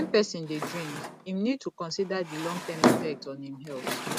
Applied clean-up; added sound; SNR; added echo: none; Drawer open or close; 0 dB; none.